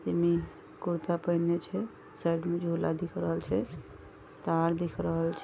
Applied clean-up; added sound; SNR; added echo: none; none; none; none.